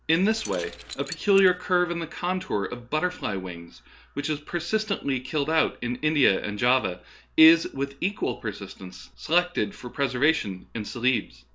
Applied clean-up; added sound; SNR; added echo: none; Keys jangling; 15 dB; none.